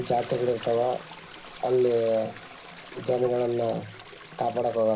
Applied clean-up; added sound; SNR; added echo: none; Toilet flush; 16 dB; reverberation time 0.4 s.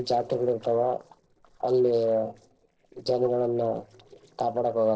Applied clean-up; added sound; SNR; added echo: neural separator model SepFormer DNS4.